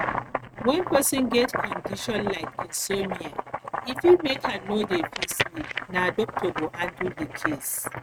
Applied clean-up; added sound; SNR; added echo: neural mask model RNNoise.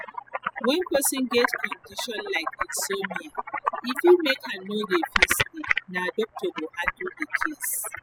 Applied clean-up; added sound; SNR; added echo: classical method spectral subtraction.